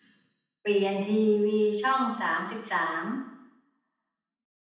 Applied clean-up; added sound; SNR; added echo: none; none; none; reverberation time 0.8 s.